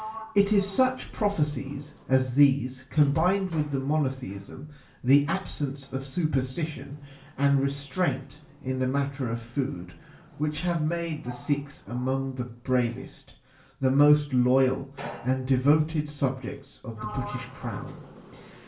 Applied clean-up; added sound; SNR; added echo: none; Sliding door; 19 dB; reverberation time 0.3 s.